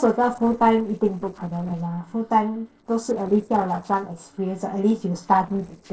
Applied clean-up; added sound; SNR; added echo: neural separator model SepFormer DNS4.